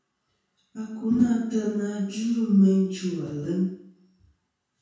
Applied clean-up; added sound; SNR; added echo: none; none; none; reverberation time 0.6 s.